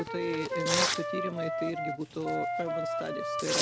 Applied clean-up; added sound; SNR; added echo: none; Wind instrument, woodwind instrument + Tearing; -4 dB; none.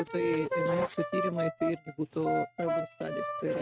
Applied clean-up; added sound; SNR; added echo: neural mask model RNNoise.